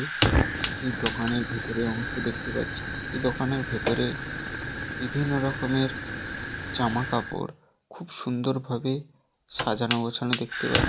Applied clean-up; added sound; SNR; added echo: none; Fire; 1 dB; none.